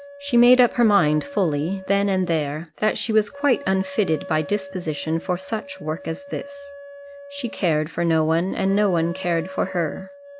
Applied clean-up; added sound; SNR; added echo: none; Wind instrument, woodwind instrument; 16 dB; none.